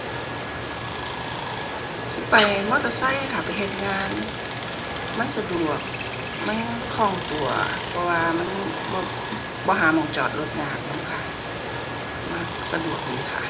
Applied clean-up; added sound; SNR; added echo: none; Stream; 2 dB; reverberation time 0.5 s.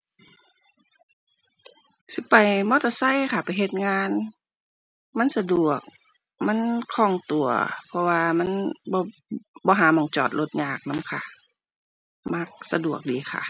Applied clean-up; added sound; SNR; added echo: none; none; none; none.